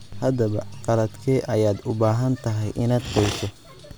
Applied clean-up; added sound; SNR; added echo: none; none; none; none.